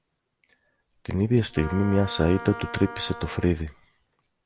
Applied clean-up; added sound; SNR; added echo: none; Wind instrument, woodwind instrument; 13 dB; none.